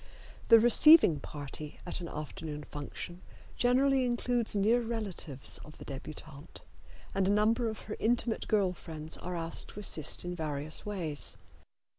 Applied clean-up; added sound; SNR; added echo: none; none; none; none.